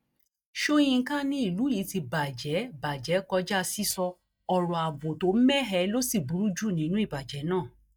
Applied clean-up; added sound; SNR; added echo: neural mask model DeepFilterNet 3.